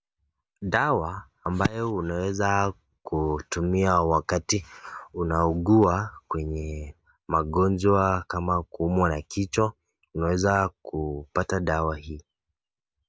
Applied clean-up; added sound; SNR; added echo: none; none; none; none.